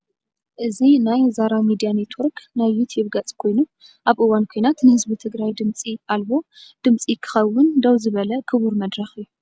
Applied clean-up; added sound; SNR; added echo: none; none; none; none.